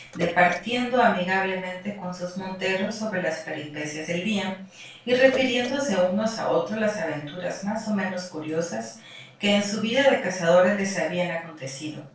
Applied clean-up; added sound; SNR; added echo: neural separator model SepFormer DNS4.